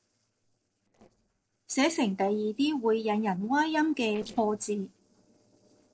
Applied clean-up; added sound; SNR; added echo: neural separator model SepFormer DNS4.